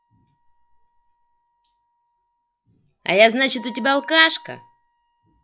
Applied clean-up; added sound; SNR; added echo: classical method log-MMSE.